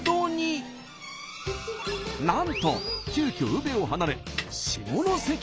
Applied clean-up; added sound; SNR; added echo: none; Snare drum; 12 dB; none.